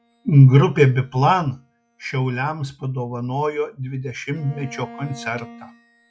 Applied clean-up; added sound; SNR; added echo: classical method log-MMSE.